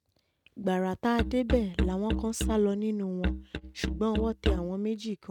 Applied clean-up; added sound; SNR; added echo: neural mask model RNNoise.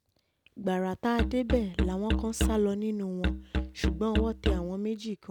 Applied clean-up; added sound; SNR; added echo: none; Musical instrument; 0 dB; none.